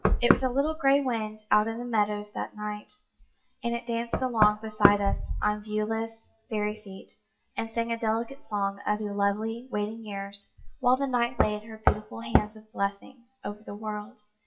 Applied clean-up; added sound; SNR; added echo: classical method WPE with log-MMSE.